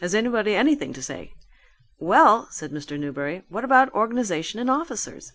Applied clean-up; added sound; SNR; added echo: none; none; none; none.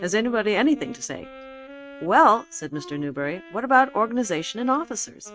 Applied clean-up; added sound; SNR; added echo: neural mask model RNNoise.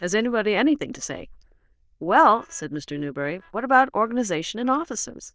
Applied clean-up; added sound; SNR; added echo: neural diffusion model UNIVERSE++.